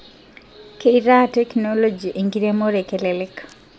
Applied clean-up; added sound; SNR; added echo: none; none; none; none.